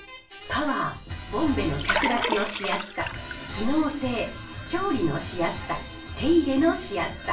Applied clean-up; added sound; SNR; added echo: none; Liquid; 4 dB; reverberation time 0.3 s.